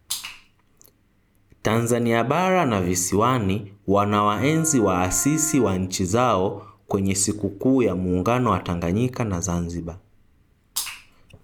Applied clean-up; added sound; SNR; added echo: none; Wind instrument, woodwind instrument; 18 dB; none.